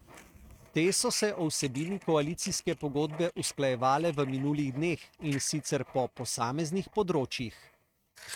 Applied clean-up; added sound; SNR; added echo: neural mask model RNNoise.